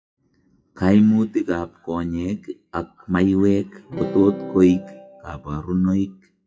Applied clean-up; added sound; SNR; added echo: classical method WPE with log-MMSE.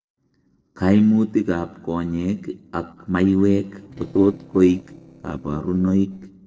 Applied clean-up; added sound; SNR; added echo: neural separator model SepFormer DNS4.